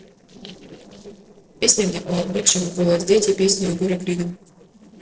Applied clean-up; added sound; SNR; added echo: neural separator model SepFormer DNS4.